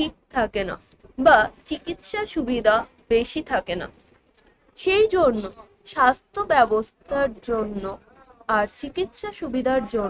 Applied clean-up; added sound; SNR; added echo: neural mask model RNNoise.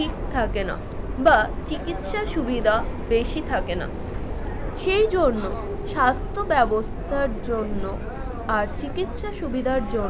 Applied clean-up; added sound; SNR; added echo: none; Subway, metro, underground; 4 dB; none.